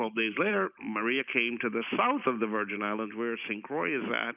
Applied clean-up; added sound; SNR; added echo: neural mask model Resemble Enhance denoiser.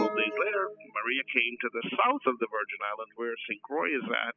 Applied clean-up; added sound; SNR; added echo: classical method spectral subtraction.